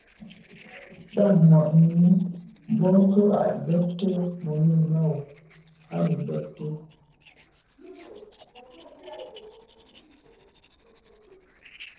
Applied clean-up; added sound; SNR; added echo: neural separator model SepFormer DNS4.